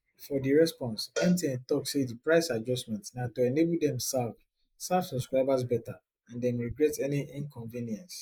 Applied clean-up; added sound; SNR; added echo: neural mask model Resemble Enhance denoiser.